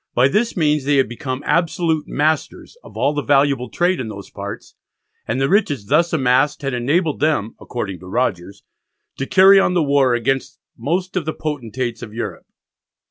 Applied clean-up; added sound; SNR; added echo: none; none; none; none.